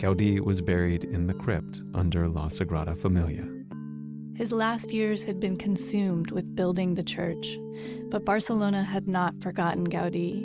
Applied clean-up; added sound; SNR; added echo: none; none; none; none.